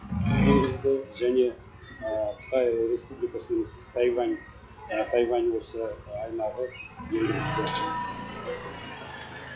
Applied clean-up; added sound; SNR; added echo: classical method log-MMSE.